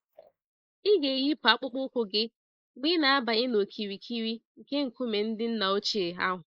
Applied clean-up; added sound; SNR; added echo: neural mask model Resemble Enhance denoiser.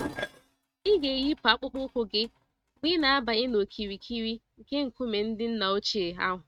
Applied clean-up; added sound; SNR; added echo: neural mask model RNNoise.